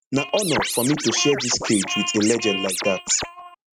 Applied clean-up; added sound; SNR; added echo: neural mask model RNNoise.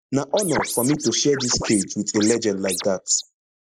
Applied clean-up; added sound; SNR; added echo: neural mask model Resemble Enhance denoiser.